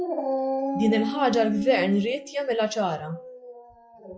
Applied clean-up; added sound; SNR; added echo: classical method log-MMSE.